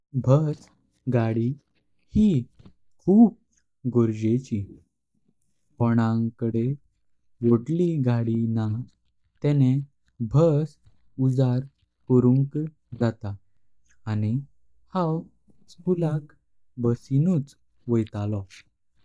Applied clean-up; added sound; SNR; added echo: neural mask model DeepFilterNet 3.